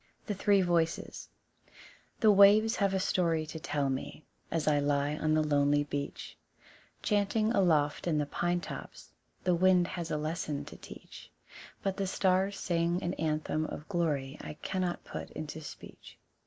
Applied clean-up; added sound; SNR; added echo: none; none; none; none.